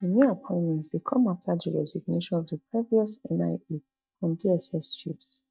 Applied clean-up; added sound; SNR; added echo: neural mask model DeepFilterNet 3.